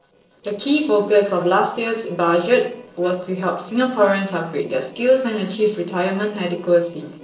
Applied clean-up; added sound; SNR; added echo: neural separator model SepFormer DNS4.